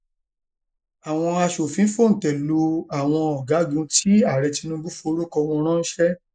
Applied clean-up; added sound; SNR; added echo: neural mask model Resemble Enhance denoiser.